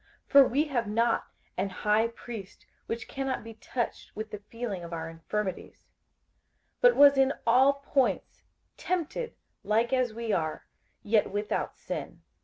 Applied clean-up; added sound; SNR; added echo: none; none; none; none.